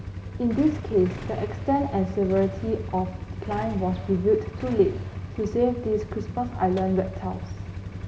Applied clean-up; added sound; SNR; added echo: none; Idling / Engine starting / Motorcycle / Accelerating, revving, vroom; 8 dB; none.